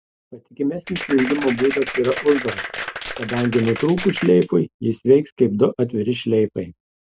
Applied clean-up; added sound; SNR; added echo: none; Applause; 7 dB; none.